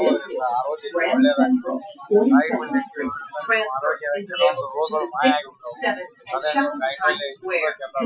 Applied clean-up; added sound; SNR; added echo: classical method Wiener filter.